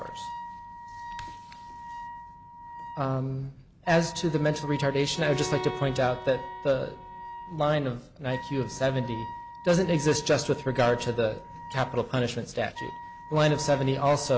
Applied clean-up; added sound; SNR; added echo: none; Wind instrument, woodwind instrument + Bowed string instrument; 12 dB; none.